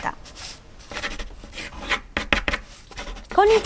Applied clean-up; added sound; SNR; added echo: none; Writing; 3 dB; none.